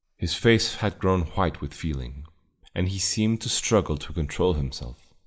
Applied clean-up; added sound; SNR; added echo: neural mask model Resemble Enhance denoiser.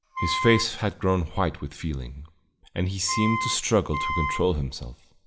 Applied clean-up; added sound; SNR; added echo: none; Wind instrument, woodwind instrument; 3 dB; none.